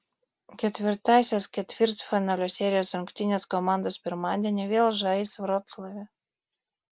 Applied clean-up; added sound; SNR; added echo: none; none; none; none.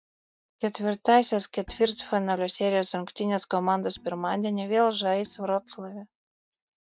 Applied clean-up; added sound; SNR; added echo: neural mask model DeepFilterNet 3.